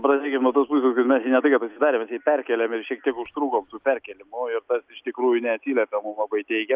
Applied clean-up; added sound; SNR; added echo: none; none; none; none.